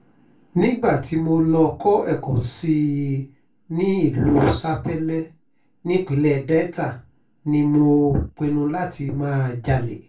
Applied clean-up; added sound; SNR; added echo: none; none; none; reverberation time 0.2 s.